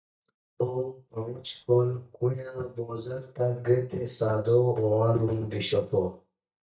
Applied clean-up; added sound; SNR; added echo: neural mask model DeepFilterNet 3.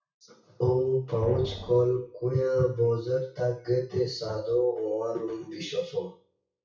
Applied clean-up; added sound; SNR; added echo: classical method WPE with log-MMSE.